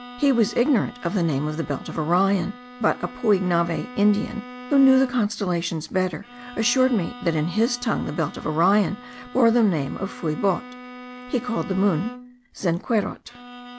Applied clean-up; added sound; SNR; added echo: none; Bowed string instrument; 17 dB; none.